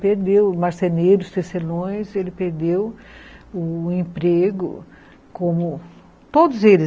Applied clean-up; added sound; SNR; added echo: none; none; none; none.